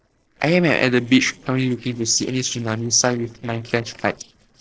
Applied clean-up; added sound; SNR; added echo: neural separator model SepFormer DNS4.